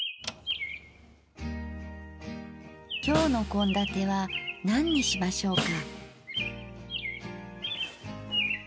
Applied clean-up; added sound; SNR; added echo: none; Snare drum + Chirp, tweet; 4 dB; none.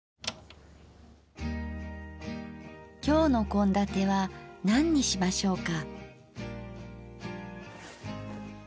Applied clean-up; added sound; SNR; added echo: none; none; none; none.